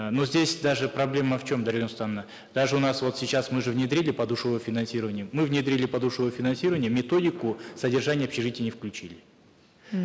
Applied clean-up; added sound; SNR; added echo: none; none; none; none.